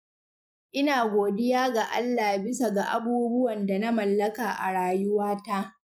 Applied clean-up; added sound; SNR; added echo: neural mask model Resemble Enhance denoiser.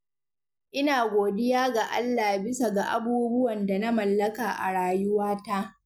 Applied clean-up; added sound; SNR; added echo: none; none; none; none.